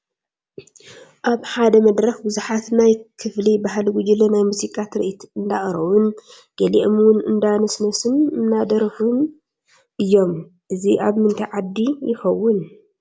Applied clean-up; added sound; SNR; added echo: none; none; none; none.